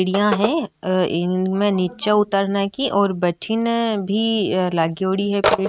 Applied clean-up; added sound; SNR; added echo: neural mask model RNNoise.